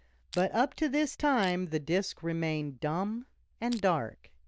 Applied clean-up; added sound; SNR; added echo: neural diffusion model UNIVERSE++.